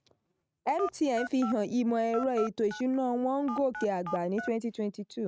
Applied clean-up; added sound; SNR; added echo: neural mask model RNNoise.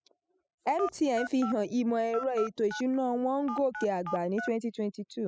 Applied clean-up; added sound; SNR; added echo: classical method spectral subtraction.